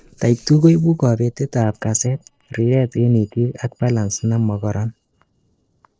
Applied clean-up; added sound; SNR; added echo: neural separator model SepFormer DNS4.